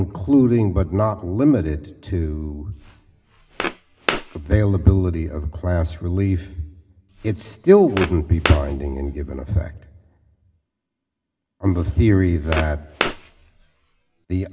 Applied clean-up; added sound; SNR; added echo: none; Walk, footsteps; 10 dB; reverberation time 1.2 s.